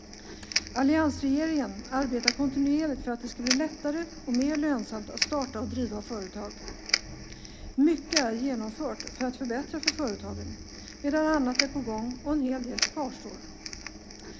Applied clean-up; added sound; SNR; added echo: none; Crackle; 6 dB; none.